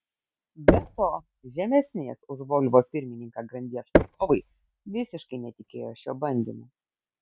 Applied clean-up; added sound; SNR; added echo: neural mask model RNNoise.